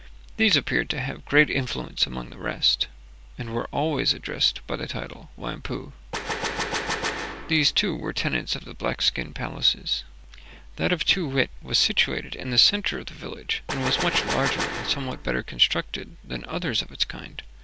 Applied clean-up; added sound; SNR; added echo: none; Gunshot, gunfire; 3 dB; none.